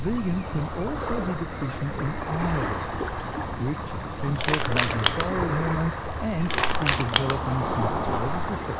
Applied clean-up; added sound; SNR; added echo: none; Crushing + Ocean; -3 dB; none.